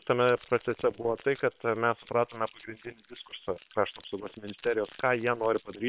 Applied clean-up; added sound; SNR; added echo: neural separator model SepFormer WHAM!.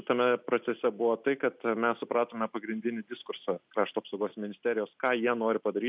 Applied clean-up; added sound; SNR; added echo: none; none; none; none.